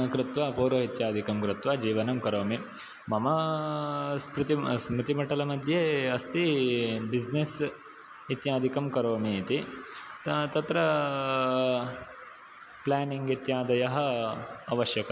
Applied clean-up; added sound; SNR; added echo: none; none; none; none.